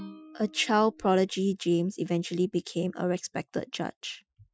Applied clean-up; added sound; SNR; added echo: classical method Wiener filter.